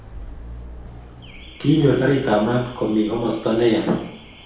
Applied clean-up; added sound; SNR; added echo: none; Alarm / Car; 17 dB; reverberation time 0.5 s.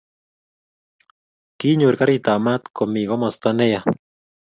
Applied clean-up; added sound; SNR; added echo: none; none; none; none.